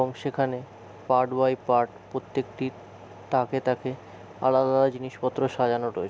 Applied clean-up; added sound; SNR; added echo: none; none; none; none.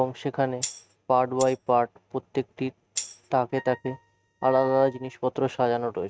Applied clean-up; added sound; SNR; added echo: neural mask model RNNoise.